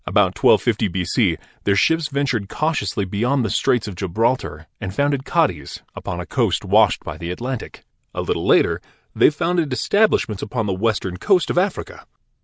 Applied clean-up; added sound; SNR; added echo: none; none; none; none.